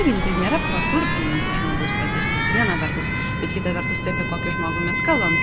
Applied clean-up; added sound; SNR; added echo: none; Fixed-wing aircraft, airplane + Alarm; -3 dB; none.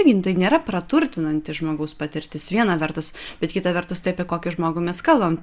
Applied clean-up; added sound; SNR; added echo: none; none; none; none.